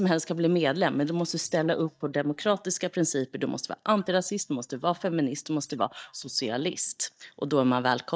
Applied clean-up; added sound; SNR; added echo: neural mask model DeepFilterNet 3.